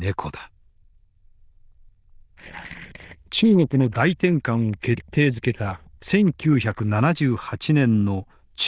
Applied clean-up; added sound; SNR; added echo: neural diffusion model UNIVERSE++.